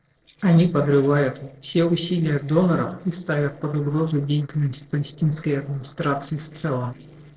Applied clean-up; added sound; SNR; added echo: neural separator model SepFormer DNS4.